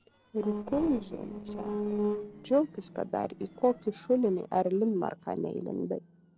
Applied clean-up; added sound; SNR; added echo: neural separator model SepFormer DNS4.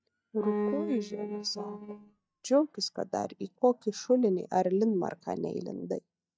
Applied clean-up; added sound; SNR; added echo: neural mask model DeepFilterNet 3.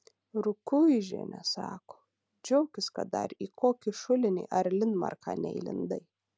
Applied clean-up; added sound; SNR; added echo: none; none; none; none.